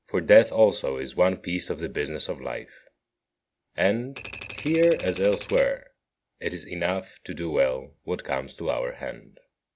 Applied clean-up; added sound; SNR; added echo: none; Typewriter; 14 dB; none.